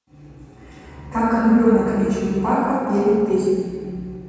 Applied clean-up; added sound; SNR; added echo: none; Bowed string instrument; 19 dB; reverberation time 2.1 s.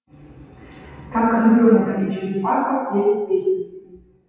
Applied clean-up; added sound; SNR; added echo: classical method WPE with log-MMSE.